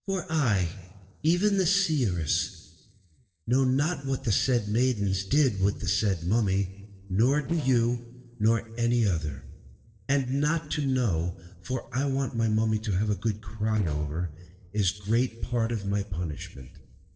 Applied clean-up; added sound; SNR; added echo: neural separator model SepFormer DNS4.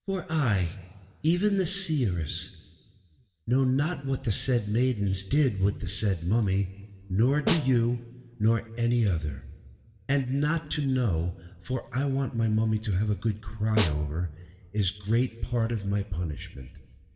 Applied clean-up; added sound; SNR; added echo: none; Snare drum; 7 dB; reverberation time 1.5 s.